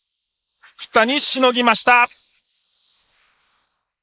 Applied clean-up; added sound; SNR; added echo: neural mask model Resemble Enhance denoiser.